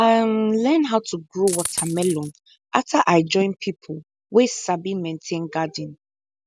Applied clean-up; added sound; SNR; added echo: none; Coin (dropping); 4 dB; none.